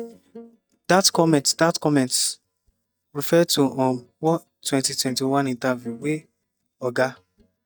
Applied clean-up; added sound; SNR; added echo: neural mask model DeepFilterNet 3.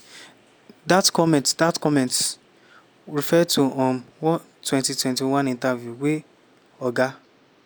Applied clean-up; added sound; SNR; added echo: none; none; none; none.